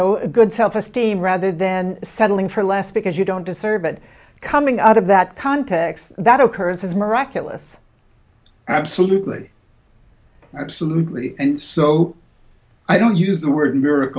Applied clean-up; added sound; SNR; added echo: none; none; none; none.